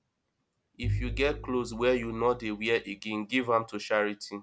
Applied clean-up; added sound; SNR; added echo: none; Bowed string instrument; 8 dB; none.